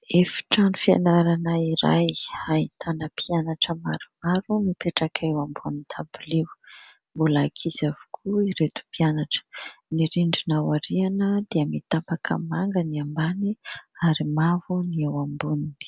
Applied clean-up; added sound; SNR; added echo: none; none; none; none.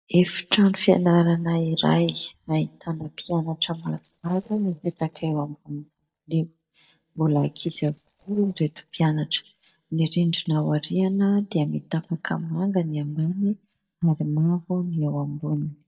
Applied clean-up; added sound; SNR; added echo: neural mask model DeepFilterNet 3.